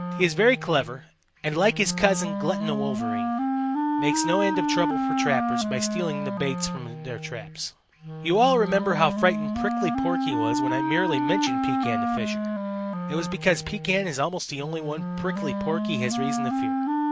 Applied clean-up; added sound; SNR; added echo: none; Wind instrument, woodwind instrument; 1 dB; none.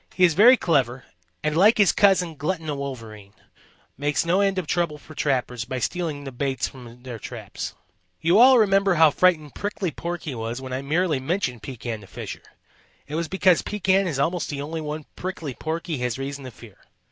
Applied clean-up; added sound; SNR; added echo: none; none; none; none.